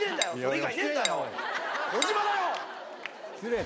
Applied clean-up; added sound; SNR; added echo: none; Cutlery, silverware / Dishes, pots, and pans; 7 dB; none.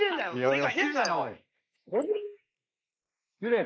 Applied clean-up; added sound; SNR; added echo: neural mask model Resemble Enhance denoiser.